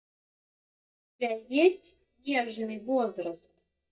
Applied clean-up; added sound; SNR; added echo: neural mask model DeepFilterNet 3.